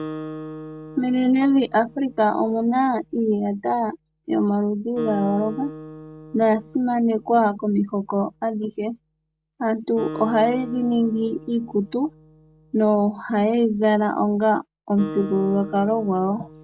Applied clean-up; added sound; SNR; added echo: none; Acoustic guitar; 16 dB; none.